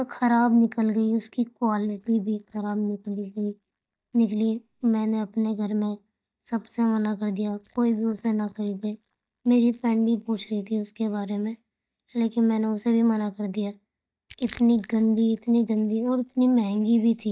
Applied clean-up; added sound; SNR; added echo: neural mask model DeepFilterNet 3.